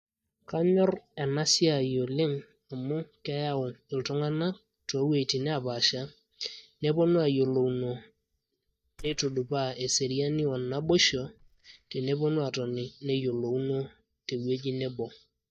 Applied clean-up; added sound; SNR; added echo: neural mask model DeepFilterNet 3.